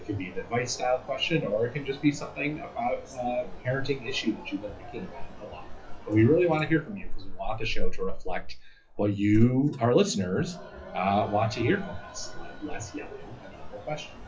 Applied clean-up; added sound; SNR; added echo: classical method WPE with log-MMSE.